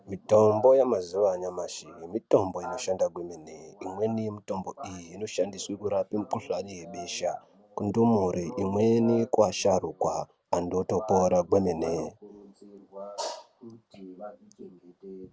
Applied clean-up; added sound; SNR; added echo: none; none; none; none.